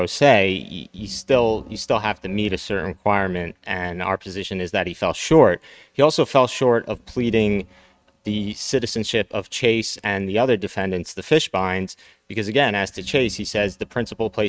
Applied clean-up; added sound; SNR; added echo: neural mask model RNNoise.